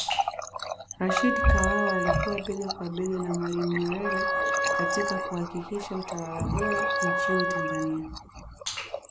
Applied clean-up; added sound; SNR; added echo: none; Water tap, faucet + Wind instrument, woodwind instrument; -3 dB; none.